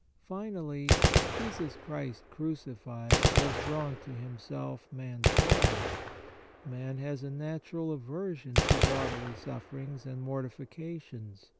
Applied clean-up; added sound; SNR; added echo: none; Gunshot, gunfire; -5 dB; none.